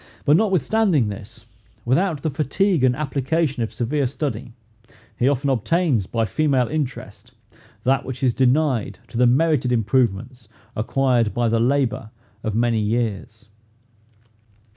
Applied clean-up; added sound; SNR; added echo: none; none; none; none.